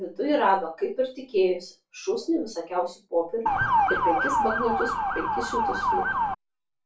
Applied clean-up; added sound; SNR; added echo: none; Motor vehicle (road) / Siren; -3 dB; reverberation time 0.2 s.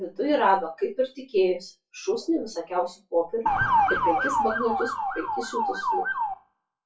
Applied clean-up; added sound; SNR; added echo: classical method WPE with log-MMSE.